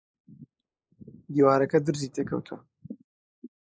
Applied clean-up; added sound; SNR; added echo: neural mask model Resemble Enhance denoiser.